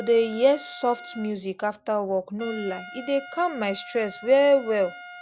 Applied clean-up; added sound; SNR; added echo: none; Trumpet; 18 dB; none.